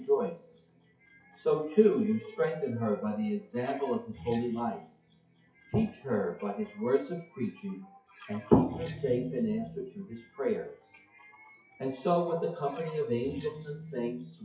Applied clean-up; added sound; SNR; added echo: classical method WPE with log-MMSE.